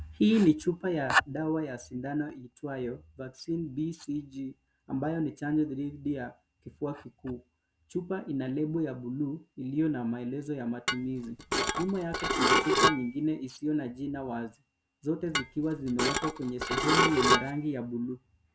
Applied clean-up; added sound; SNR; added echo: none; Dishes, pots, and pans / Glass; -3 dB; none.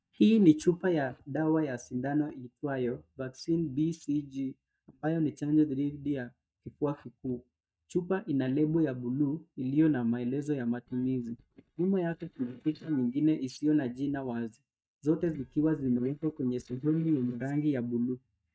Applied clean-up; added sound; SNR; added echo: neural mask model DeepFilterNet 3.